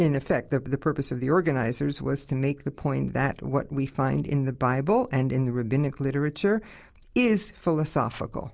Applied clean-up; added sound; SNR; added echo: none; none; none; none.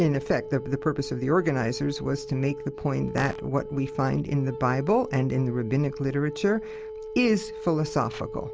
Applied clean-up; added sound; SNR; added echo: none; Fart + Wind instrument, woodwind instrument; 11 dB; none.